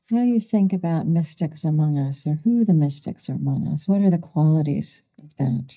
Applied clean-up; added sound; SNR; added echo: neural mask model DeepFilterNet 3.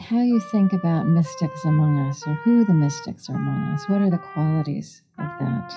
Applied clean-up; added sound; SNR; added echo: classical method WPE with log-MMSE.